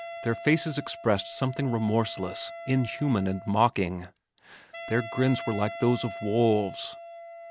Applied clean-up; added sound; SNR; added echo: none; Wind instrument, woodwind instrument; 13 dB; none.